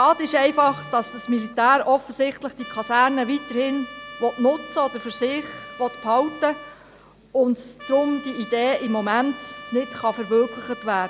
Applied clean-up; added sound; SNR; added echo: none; Trumpet; 17 dB; none.